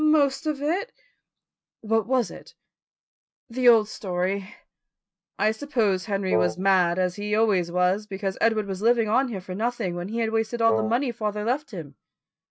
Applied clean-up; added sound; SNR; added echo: neural mask model RNNoise.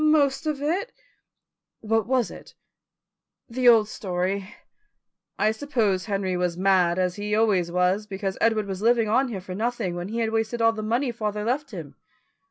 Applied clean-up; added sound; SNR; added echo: none; none; none; none.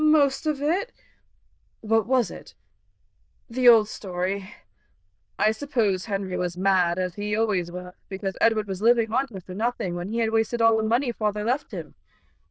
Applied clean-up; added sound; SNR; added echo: neural diffusion model UNIVERSE++.